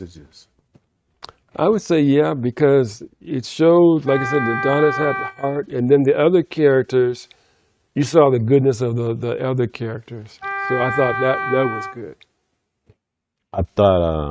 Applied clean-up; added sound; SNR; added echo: neural mask model RNNoise.